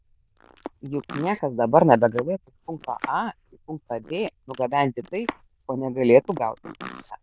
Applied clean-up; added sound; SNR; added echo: neural diffusion model UNIVERSE++.